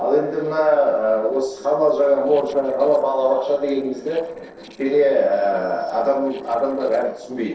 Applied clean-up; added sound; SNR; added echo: neural separator model SepFormer DNS4.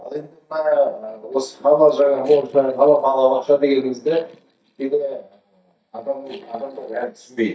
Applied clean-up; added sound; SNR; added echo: neural mask model DeepFilterNet 3.